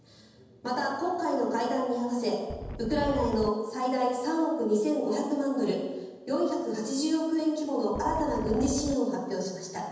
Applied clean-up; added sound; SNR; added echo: none; Wind; 8 dB; reverberation time 1.1 s.